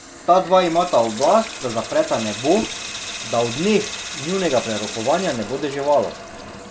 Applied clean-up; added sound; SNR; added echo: none; Sink (filling or washing) / Water tap, faucet; 11 dB; none.